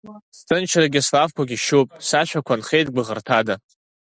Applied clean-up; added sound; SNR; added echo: none; none; none; none.